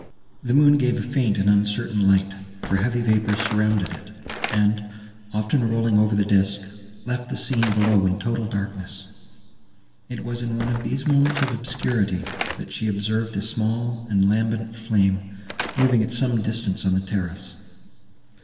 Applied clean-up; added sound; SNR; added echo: none; Slam / Wood; 15 dB; reverberation time 2.2 s.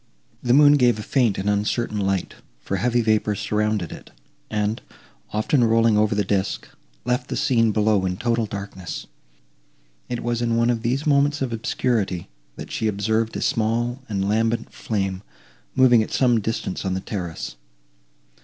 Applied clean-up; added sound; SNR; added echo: none; none; none; none.